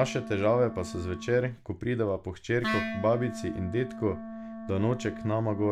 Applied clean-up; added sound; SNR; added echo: none; Wind instrument, woodwind instrument; 9 dB; none.